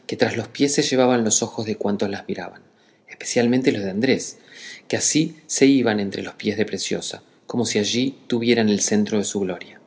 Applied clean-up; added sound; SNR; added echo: none; none; none; none.